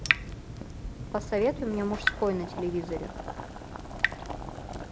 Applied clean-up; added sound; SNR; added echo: none; Boiling + Drip / Water tap, faucet; 1 dB; none.